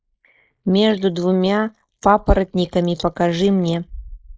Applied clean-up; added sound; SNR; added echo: neural mask model Resemble Enhance denoiser.